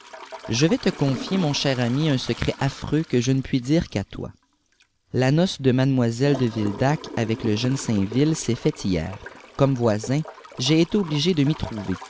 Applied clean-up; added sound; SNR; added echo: none; Toilet flush / Gurgling; 17 dB; none.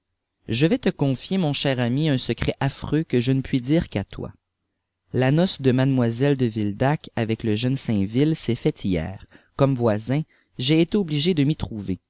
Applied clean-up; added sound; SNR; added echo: none; none; none; none.